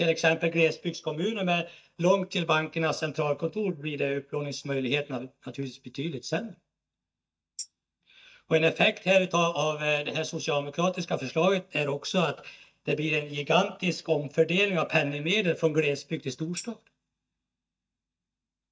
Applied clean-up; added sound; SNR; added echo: neural mask model DeepFilterNet 3.